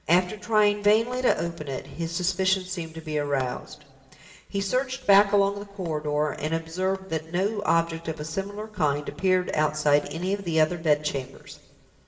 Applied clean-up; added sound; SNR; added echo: none; none; none; reverberation time 2.5 s.